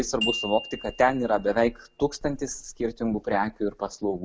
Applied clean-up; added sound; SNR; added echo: none; Glockenspiel; 12 dB; none.